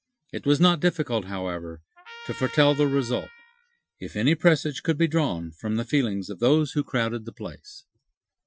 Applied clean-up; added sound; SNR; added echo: classical method Wiener filter.